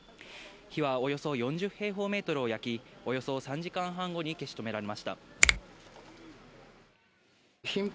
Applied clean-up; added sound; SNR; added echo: none; Finger snapping; -3 dB; none.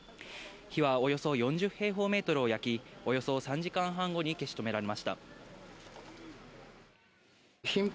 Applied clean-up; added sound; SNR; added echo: none; none; none; none.